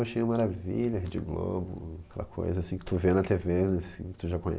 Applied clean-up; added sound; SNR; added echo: none; none; none; none.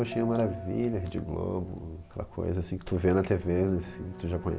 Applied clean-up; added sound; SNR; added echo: none; Bell + Bowed string instrument; 15 dB; none.